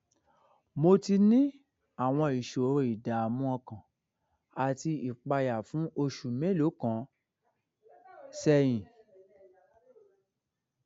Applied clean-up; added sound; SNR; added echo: none; none; none; none.